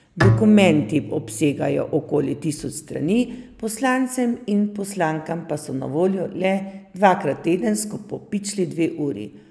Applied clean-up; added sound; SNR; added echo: none; Bowed string instrument; 5 dB; none.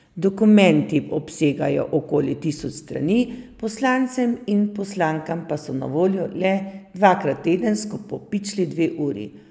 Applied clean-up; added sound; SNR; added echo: none; none; none; none.